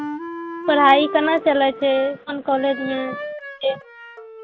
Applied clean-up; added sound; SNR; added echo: none; Wind instrument, woodwind instrument; 11 dB; none.